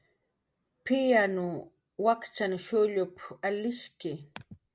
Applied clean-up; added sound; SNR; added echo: none; none; none; none.